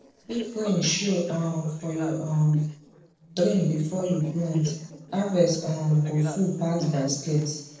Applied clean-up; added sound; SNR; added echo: neural separator model SepFormer DNS4.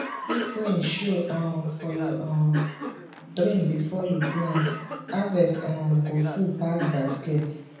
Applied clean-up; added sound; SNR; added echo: none; Cough; 10 dB; reverberation time 0.9 s.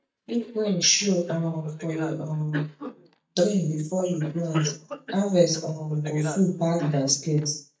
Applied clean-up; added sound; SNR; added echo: neural mask model DeepFilterNet 3.